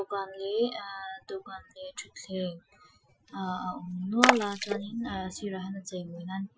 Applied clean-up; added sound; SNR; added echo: classical method Wiener filter.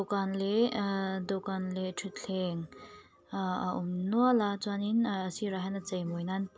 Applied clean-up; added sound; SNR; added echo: none; none; none; none.